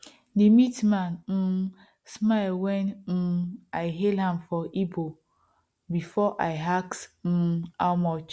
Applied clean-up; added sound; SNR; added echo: none; none; none; none.